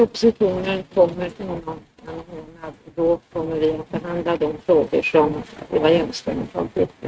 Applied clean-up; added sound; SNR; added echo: neural mask model RNNoise.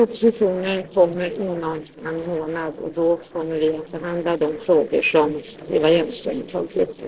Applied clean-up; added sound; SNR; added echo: neural separator model SepFormer DNS4.